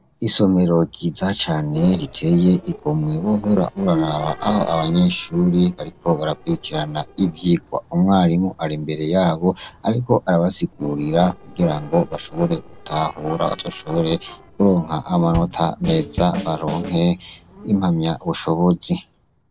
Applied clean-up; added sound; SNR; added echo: neural separator model SepFormer DNS4.